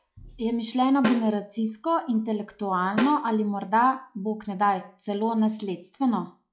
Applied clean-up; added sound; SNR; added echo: classical method log-MMSE.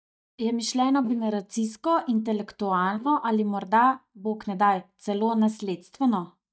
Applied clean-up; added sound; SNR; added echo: neural mask model DeepFilterNet 3.